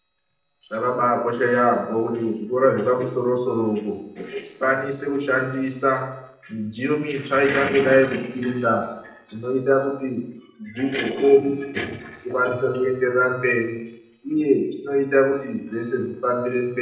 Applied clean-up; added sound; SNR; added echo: neural separator model SepFormer DNS4.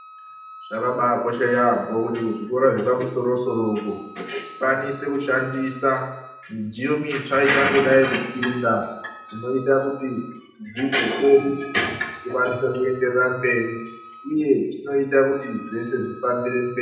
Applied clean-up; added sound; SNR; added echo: none; Wind instrument, woodwind instrument; 20 dB; reverberation time 0.8 s.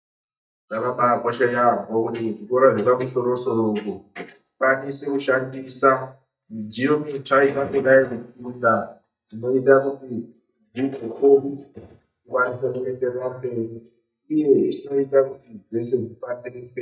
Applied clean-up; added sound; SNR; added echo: neural mask model DeepFilterNet 3.